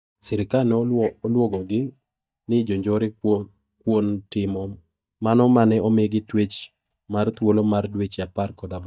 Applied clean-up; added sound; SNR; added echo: neural mask model DeepFilterNet 3.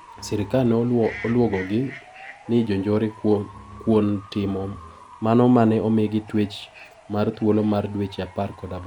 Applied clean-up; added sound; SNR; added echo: none; Bird / Fowl + Bowed string instrument; 20 dB; none.